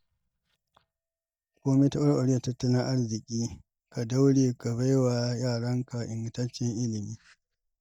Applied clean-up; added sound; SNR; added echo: neural mask model DeepFilterNet 3.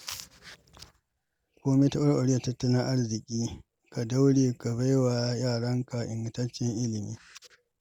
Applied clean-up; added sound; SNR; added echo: none; none; none; none.